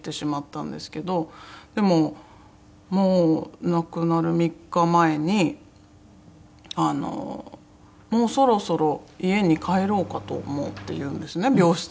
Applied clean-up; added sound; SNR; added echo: none; Engine starting; 18 dB; none.